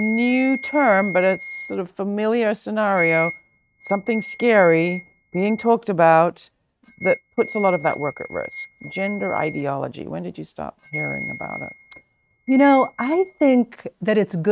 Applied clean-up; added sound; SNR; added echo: neural mask model RNNoise.